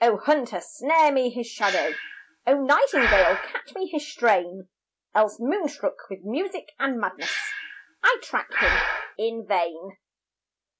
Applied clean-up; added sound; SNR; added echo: none; Breathing; 7 dB; none.